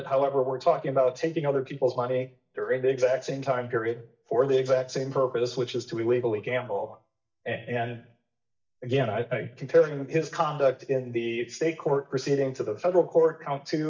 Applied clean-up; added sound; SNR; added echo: neural mask model DeepFilterNet 3.